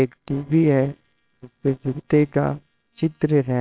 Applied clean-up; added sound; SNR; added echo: neural separator model SepFormer WHAMR!.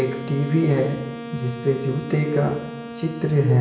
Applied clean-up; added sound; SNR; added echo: none; Wind instrument, woodwind instrument; 12 dB; reverberation time 1.1 s.